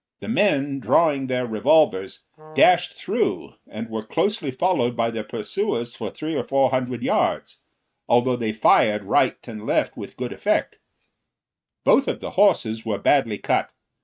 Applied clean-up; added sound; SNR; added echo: neural mask model RNNoise.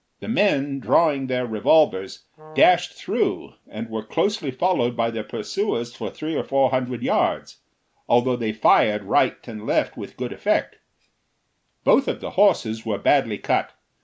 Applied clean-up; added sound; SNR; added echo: none; Brass instrument; 19 dB; none.